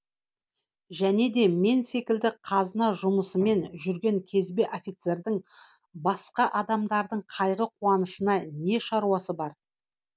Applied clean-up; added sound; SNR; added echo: none; none; none; none.